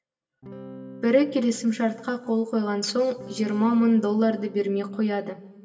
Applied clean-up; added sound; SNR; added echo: none; Electric guitar / Strum; 18 dB; reverberation time 2.1 s.